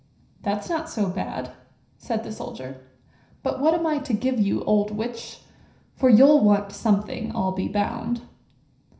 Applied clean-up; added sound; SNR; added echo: none; none; none; reverberation time 0.5 s.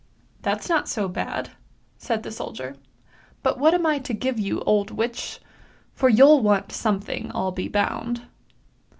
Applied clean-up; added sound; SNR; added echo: none; none; none; none.